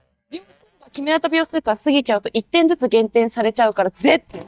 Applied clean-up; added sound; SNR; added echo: neural mask model DeepFilterNet 3.